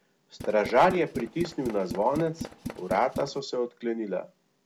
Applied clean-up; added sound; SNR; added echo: none; Tools; 11 dB; none.